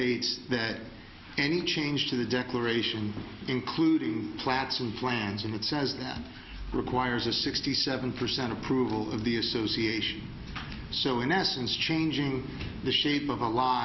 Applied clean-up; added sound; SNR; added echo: none; none; none; none.